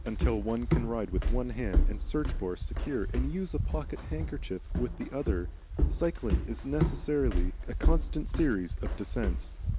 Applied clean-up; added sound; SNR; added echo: none; Walk, footsteps; -4 dB; none.